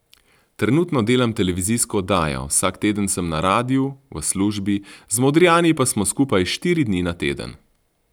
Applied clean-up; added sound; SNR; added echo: none; none; none; none.